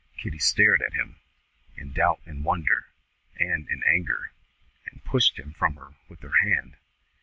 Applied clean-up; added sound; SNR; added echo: none; none; none; none.